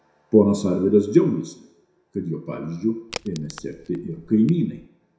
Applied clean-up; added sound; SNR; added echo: none; Crack; 19 dB; reverberation time 0.6 s.